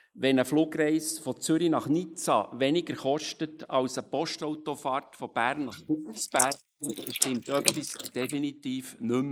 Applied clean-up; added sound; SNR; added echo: neural mask model Resemble Enhance denoiser.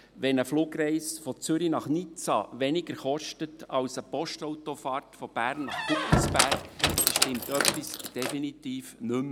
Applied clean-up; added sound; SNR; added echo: none; Squeak; -3 dB; none.